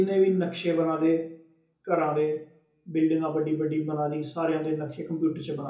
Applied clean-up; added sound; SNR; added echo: none; none; none; reverberation time 0.7 s.